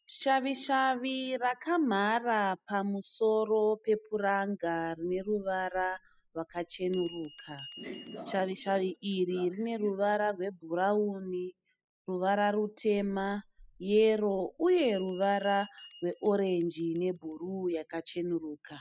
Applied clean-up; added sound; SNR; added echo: classical method spectral subtraction.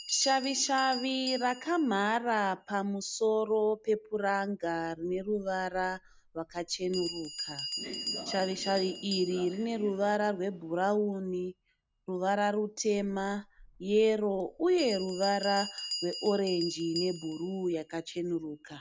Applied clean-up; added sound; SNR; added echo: none; Bell + Train; 12 dB; none.